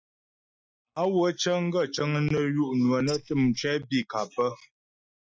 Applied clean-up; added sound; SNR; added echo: neural mask model DeepFilterNet 3.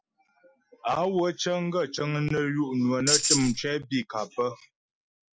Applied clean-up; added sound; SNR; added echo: none; Tambourine; -4 dB; none.